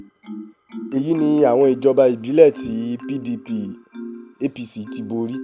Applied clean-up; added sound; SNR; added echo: none; Marimba, xylophone; 14 dB; none.